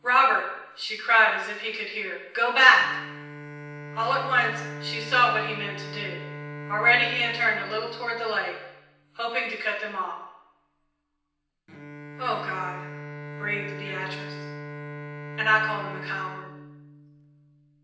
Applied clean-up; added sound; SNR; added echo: none; Bowed string instrument; 14 dB; reverberation time 0.9 s.